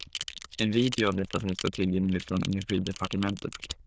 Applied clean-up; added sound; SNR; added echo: neural diffusion model UNIVERSE++.